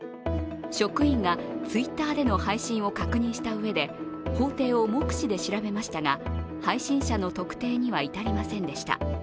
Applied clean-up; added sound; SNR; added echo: none; Piano; 12 dB; none.